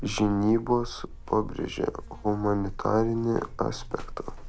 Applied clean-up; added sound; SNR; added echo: none; Buzz; 11 dB; none.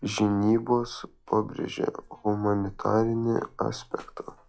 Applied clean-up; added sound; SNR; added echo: classical method log-MMSE.